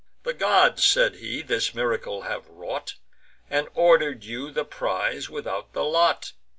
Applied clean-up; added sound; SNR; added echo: none; none; none; none.